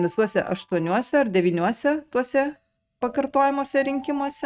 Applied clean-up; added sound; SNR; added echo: neural mask model RNNoise.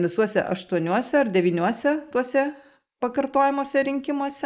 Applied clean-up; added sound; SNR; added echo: neural mask model Resemble Enhance denoiser.